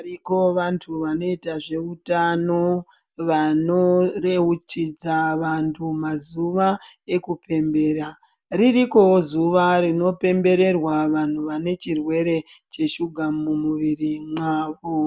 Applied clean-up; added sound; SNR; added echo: none; none; none; none.